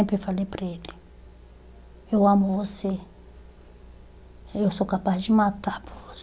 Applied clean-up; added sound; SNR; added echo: none; none; none; none.